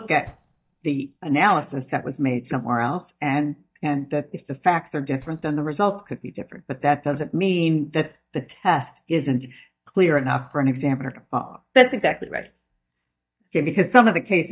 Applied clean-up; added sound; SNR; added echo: neural mask model DeepFilterNet 3.